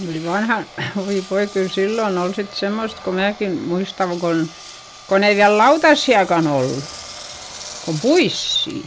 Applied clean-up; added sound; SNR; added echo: none; Engine; 17 dB; none.